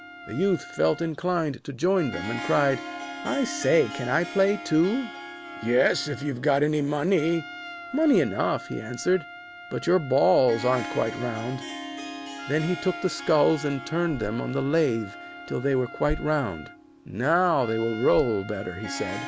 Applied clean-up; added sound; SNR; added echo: none; Harp + Trumpet; 13 dB; none.